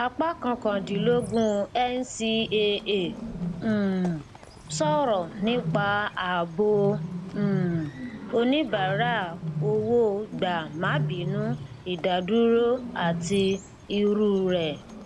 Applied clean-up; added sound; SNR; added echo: none; Bird; 9 dB; none.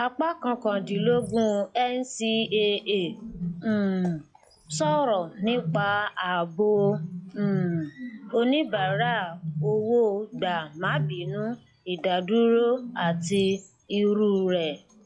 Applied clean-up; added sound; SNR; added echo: classical method log-MMSE.